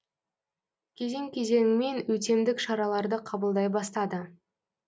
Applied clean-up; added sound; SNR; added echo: none; none; none; none.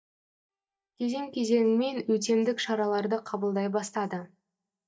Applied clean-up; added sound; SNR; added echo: neural mask model DeepFilterNet 3.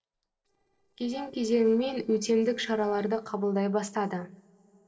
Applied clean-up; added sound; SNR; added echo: neural separator model SepFormer DNS4.